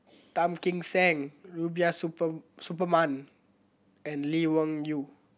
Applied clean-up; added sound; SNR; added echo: none; none; none; none.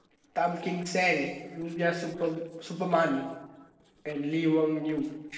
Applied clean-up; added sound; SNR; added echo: neural separator model SepFormer DNS4.